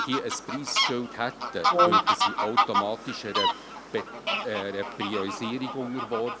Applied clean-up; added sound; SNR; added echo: none; Brass instrument + Fowl; -5 dB; none.